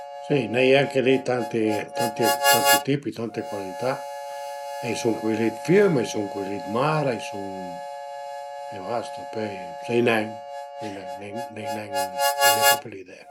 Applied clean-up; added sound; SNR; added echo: none; Harmonica; 2 dB; none.